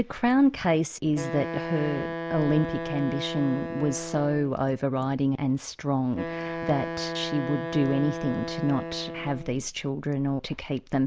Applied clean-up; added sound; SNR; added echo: none; Wind instrument, woodwind instrument; 8 dB; none.